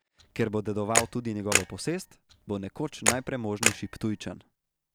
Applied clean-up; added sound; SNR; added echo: none; Camera; 0 dB; none.